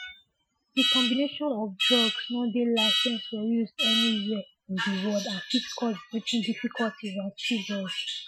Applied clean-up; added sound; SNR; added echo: classical method Wiener filter.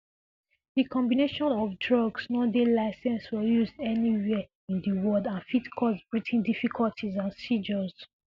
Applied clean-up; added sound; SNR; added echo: none; none; none; none.